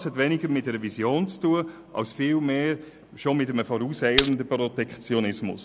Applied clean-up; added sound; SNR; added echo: none; Glass; 1 dB; none.